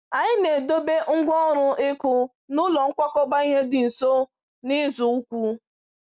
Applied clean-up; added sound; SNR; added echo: none; none; none; none.